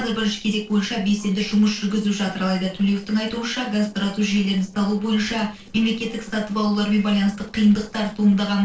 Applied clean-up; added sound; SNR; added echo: neural separator model SepFormer DNS4.